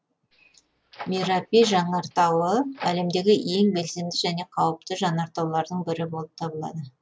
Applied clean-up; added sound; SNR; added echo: none; Door; 18 dB; none.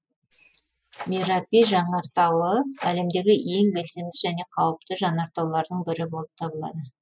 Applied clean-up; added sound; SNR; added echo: classical method spectral subtraction.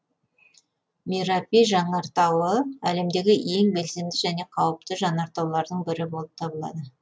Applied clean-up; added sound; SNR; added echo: none; none; none; none.